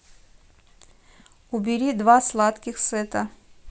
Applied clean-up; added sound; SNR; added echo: none; none; none; none.